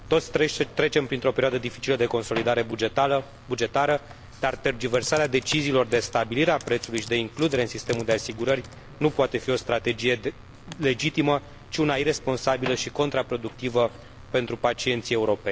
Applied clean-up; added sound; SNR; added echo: none; Microwave oven + Computer keyboard; 17 dB; none.